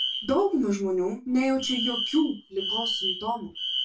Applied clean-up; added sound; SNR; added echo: none; Alarm; 5 dB; reverberation time 0.1 s.